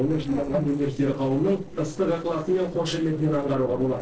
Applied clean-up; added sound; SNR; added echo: neural separator model SepFormer DNS4.